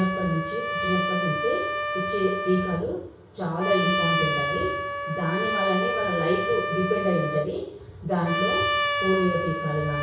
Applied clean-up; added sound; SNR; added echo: none; Trumpet; 1 dB; reverberation time 0.6 s.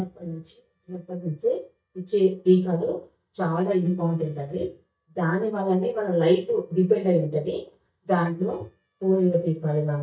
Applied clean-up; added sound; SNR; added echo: neural mask model DeepFilterNet 3.